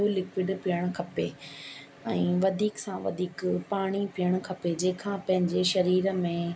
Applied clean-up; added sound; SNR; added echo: none; none; none; none.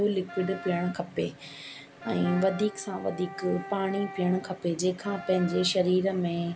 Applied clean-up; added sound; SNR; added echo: none; Wind instrument, woodwind instrument + Wind instrument, woodwind instrument; 15 dB; none.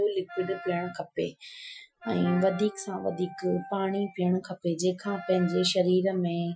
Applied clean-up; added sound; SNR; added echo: classical method Wiener filter.